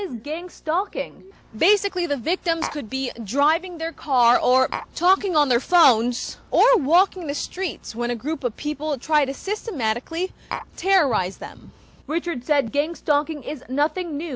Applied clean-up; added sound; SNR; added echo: none; Tap; 9 dB; none.